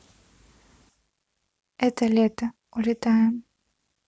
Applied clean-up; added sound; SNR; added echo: none; none; none; none.